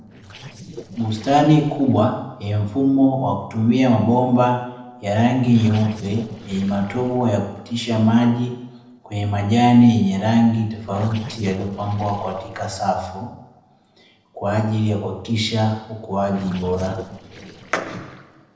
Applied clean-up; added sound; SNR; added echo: neural separator model SepFormer DNS4.